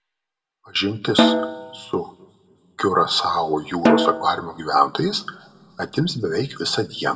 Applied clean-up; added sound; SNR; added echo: none; Snare drum; 0 dB; reverberation time 1.2 s.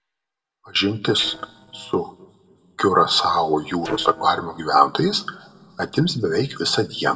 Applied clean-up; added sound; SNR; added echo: neural separator model SepFormer DNS4.